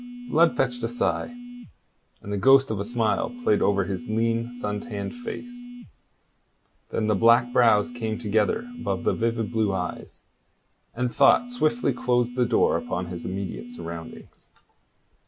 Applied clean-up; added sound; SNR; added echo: none; Telephone; 13 dB; none.